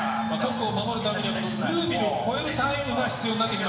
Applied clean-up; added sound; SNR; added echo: none; Bowed string instrument; 19 dB; reverberation time 1.0 s.